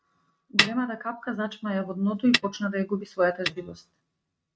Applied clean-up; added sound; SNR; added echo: neural mask model RNNoise.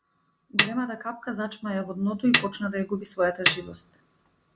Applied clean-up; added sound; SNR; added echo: none; Snare drum; -1 dB; none.